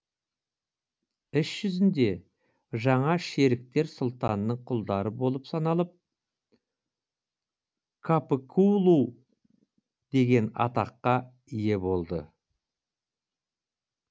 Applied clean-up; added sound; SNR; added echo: none; none; none; none.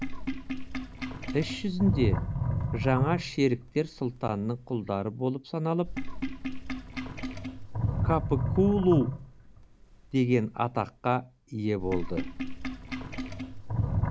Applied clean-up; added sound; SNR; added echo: none; Sink (filling or washing); 3 dB; none.